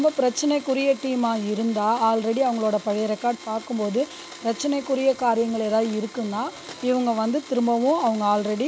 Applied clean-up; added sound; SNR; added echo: none; Domestic sounds, home sounds; 19 dB; none.